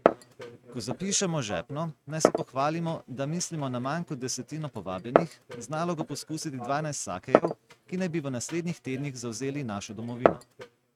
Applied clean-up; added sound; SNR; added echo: neural mask model RNNoise.